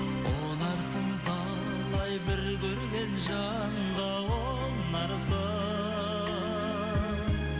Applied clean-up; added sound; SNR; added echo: none; none; none; none.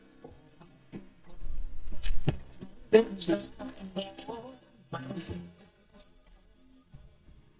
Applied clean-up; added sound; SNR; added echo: neural mask model DeepFilterNet 3.